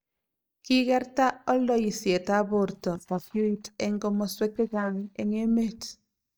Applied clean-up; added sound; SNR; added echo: neural mask model DeepFilterNet 3.